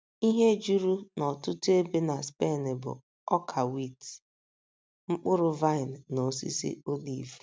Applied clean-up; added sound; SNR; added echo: none; none; none; none.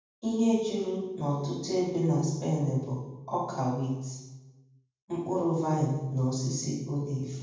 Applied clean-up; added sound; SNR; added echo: none; none; none; reverberation time 1.2 s.